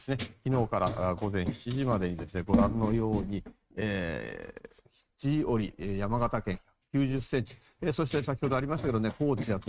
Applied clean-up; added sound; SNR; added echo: neural mask model RNNoise.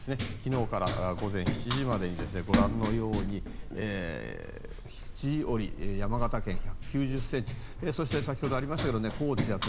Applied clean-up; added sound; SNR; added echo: none; Run; 1 dB; none.